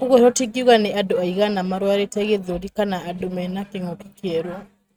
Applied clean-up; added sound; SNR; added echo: neural mask model RNNoise.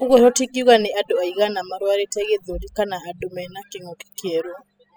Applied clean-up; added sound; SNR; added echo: classical method spectral subtraction.